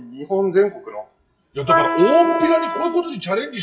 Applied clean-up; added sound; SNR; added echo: classical method WPE with log-MMSE.